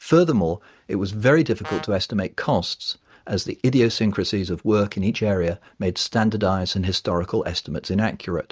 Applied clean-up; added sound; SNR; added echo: neural mask model RNNoise.